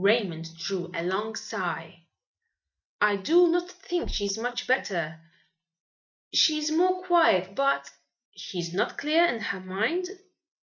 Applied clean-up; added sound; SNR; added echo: neural mask model DeepFilterNet 3.